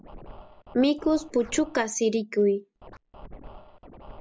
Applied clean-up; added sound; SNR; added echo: none; Scratching (performance technique); 18 dB; none.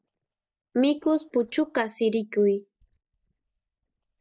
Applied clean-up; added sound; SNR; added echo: neural mask model DeepFilterNet 3.